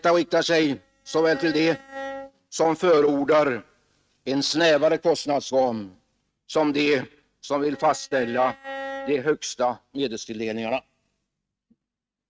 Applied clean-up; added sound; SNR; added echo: neural mask model RNNoise.